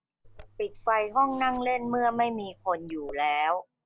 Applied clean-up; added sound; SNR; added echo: none; Zipper (clothing); 20 dB; none.